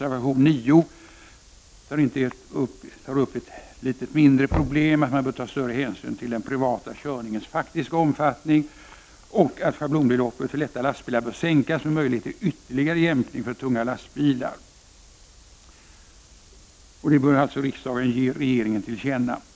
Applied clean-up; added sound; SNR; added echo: none; Knock; 13 dB; none.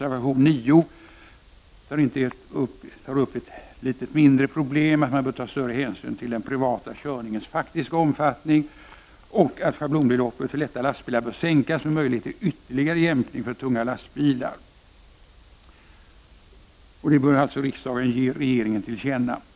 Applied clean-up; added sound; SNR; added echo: none; none; none; none.